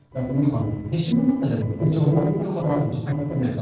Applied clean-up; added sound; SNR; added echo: neural separator model SepFormer DNS4.